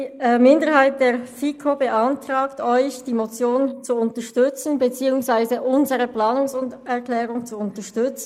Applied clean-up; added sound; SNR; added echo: neural mask model Resemble Enhance denoiser.